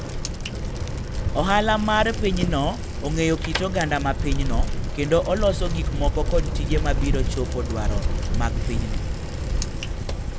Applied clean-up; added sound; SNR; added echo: none; Bicycle; -2 dB; none.